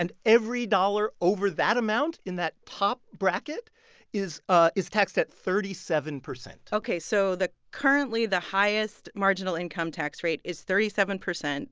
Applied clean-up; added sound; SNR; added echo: none; none; none; none.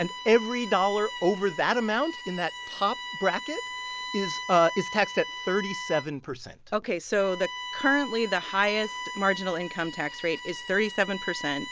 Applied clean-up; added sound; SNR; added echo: none; Bowed string instrument; 10 dB; none.